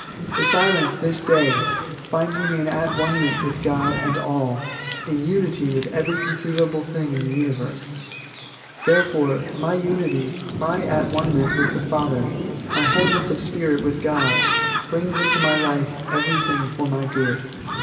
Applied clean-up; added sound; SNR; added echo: none; Thunderstorm; 3 dB; reverberation time 2.7 s.